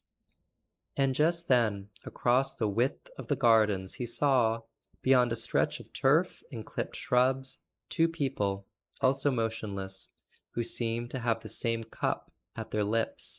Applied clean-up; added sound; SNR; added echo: neural mask model Resemble Enhance denoiser.